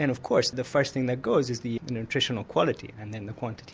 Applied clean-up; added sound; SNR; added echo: none; none; none; none.